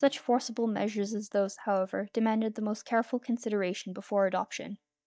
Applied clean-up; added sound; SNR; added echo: neural mask model DeepFilterNet 3.